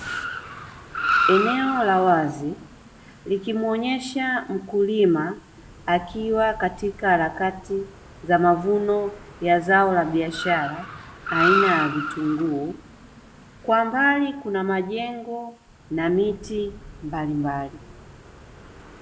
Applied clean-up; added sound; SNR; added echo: none; Car; 8 dB; none.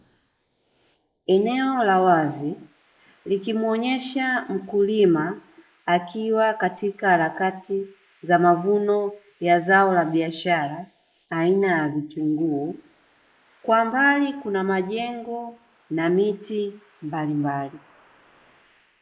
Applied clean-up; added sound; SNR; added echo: neural mask model Resemble Enhance denoiser.